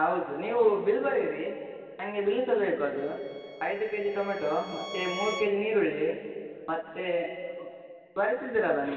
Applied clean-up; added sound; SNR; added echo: none; Bowed string instrument; 14 dB; reverberation time 2.5 s.